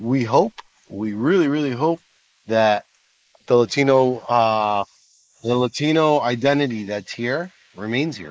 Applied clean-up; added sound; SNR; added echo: neural mask model Resemble Enhance denoiser.